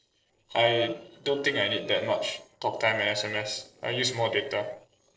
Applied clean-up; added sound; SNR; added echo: neural separator model SepFormer DNS4.